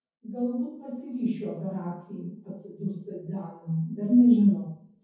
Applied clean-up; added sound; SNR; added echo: none; none; none; reverberation time 0.5 s.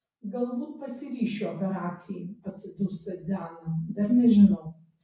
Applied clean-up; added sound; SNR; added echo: none; none; none; none.